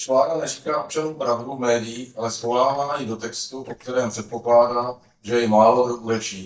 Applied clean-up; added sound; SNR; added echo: neural mask model DeepFilterNet 3.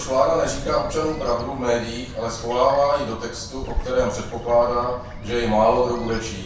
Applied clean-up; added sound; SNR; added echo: none; Bird; 11 dB; reverberation time 0.6 s.